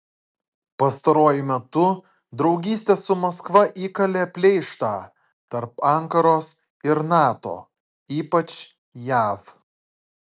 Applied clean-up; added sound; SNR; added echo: none; none; none; none.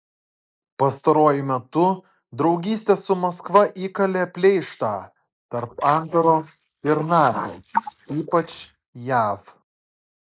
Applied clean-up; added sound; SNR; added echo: neural mask model Resemble Enhance denoiser.